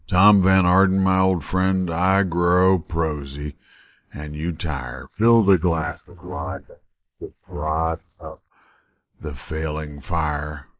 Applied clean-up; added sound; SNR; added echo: neural mask model Resemble Enhance denoiser.